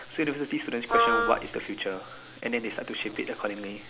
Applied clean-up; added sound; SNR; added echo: none; Wind instrument, woodwind instrument; -5 dB; none.